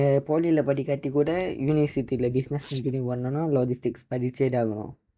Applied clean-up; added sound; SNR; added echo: neural mask model DeepFilterNet 3.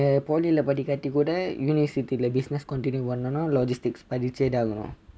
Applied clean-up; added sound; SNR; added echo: none; none; none; none.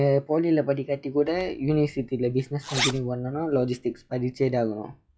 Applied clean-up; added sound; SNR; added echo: classical method log-MMSE.